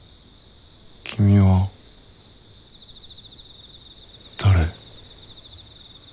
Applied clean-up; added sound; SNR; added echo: none; none; none; none.